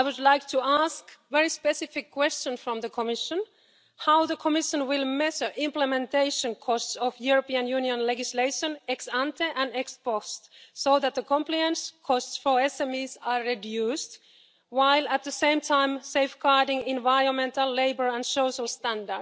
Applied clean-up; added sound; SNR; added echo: none; none; none; none.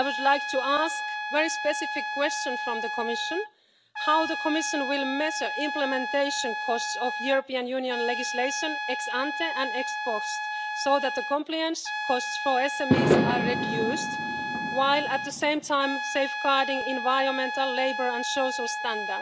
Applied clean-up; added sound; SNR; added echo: none; Trumpet + Fireworks; 2 dB; none.